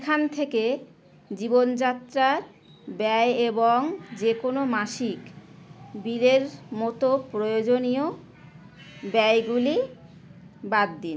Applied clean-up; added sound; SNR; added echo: none; none; none; none.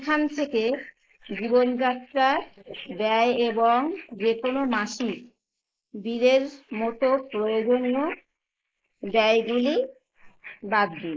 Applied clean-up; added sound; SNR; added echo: neural mask model Resemble Enhance denoiser.